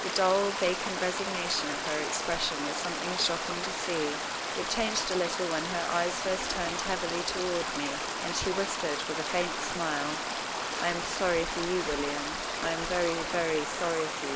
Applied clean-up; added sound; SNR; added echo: none; Stream; 1 dB; none.